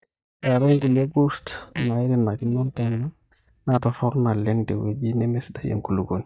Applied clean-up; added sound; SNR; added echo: neural mask model DeepFilterNet 3.